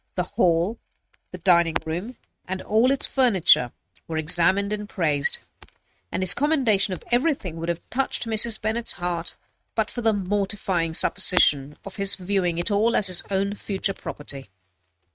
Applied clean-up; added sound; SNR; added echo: neural mask model RNNoise.